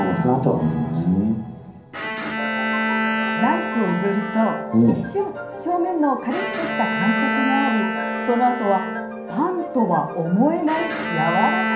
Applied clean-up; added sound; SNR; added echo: none; Bowed string instrument; 5 dB; reverberation time 0.6 s.